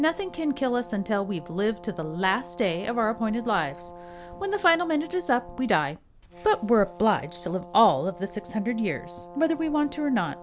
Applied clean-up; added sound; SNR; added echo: none; Brass instrument; 18 dB; none.